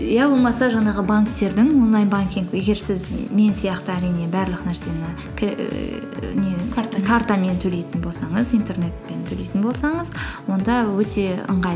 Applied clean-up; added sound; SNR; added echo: none; none; none; none.